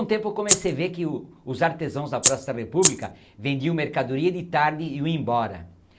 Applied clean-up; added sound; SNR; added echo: none; Rattle (instrument); -4 dB; none.